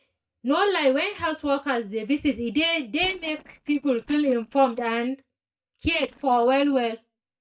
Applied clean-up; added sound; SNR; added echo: neural mask model DeepFilterNet 3.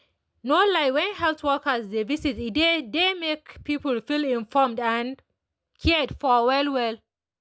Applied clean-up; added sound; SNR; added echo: none; none; none; none.